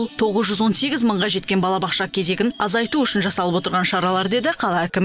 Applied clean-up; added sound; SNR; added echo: none; none; none; none.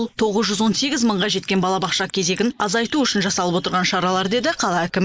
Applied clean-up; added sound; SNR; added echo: neural mask model Resemble Enhance denoiser.